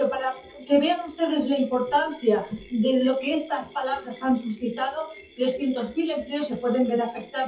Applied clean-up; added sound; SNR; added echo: classical method WPE with log-MMSE.